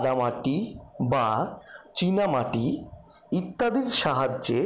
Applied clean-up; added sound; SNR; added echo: none; none; none; none.